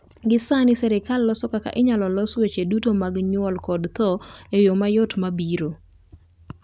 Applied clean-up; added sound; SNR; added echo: none; none; none; none.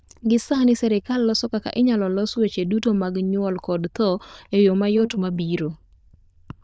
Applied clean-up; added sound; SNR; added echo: neural diffusion model UNIVERSE++.